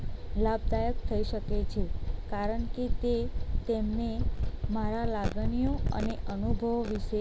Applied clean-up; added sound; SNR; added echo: none; Knock; 6 dB; none.